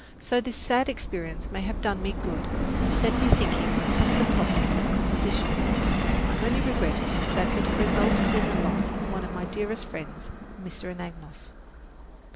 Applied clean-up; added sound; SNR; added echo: none; Subway, metro, underground; -5 dB; none.